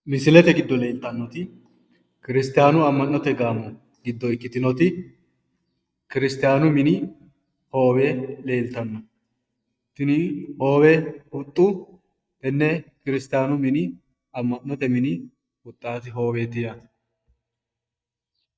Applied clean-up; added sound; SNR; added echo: neural mask model DeepFilterNet 3.